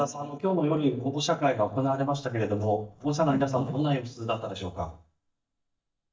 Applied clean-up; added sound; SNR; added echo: neural mask model DeepFilterNet 3.